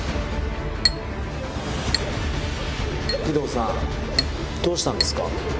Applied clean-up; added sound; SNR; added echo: none; Chink, clink; 7 dB; none.